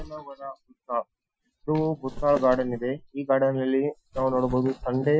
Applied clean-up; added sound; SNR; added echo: classical method Wiener filter.